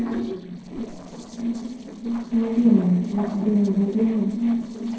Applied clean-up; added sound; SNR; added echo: neural separator model SepFormer DNS4.